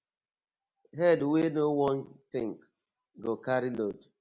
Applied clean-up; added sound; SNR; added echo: none; none; none; none.